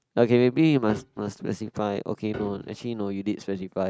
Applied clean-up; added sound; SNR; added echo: neural mask model RNNoise.